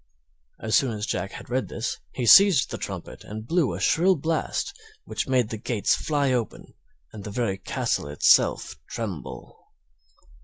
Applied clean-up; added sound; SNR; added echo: none; none; none; none.